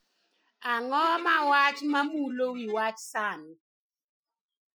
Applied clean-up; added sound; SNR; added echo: classical method Wiener filter.